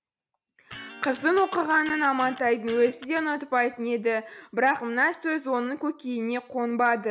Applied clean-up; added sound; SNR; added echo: none; Electric guitar; 17 dB; none.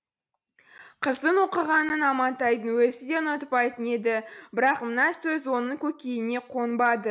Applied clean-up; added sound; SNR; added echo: none; none; none; none.